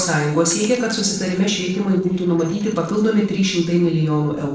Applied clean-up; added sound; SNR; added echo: neural separator model SepFormer DNS4.